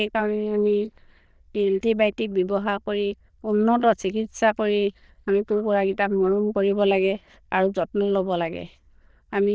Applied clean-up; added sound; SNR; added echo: neural diffusion model UNIVERSE++.